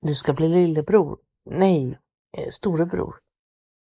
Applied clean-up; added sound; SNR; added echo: neural mask model Resemble Enhance denoiser.